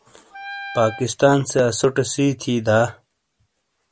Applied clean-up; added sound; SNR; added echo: none; Wind instrument, woodwind instrument; 14 dB; none.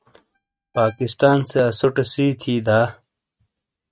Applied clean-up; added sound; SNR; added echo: neural mask model RNNoise.